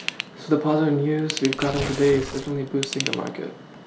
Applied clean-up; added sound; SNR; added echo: none; Tearing + Ratchet, pawl / Tools; 10 dB; none.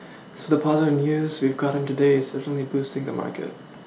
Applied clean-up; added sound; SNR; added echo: none; none; none; none.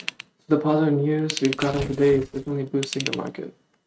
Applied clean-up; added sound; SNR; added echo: neural mask model RNNoise.